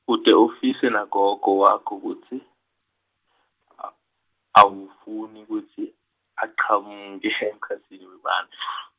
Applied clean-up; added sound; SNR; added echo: none; none; none; none.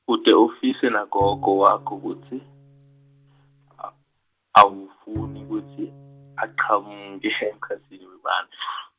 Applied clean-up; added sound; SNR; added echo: none; Bowed string instrument; 18 dB; none.